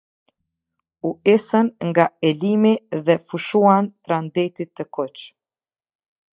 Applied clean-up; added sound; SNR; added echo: neural mask model DeepFilterNet 3.